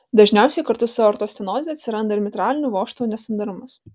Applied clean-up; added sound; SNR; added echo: none; none; none; none.